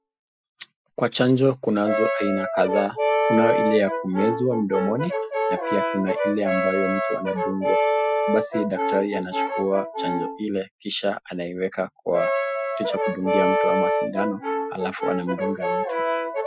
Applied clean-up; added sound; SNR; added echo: classical method Wiener filter.